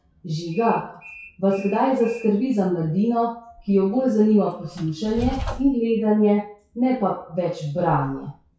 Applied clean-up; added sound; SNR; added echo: classical method WPE with log-MMSE.